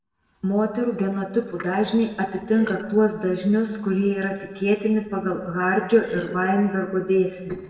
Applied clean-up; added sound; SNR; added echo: neural separator model SepFormer DNS4.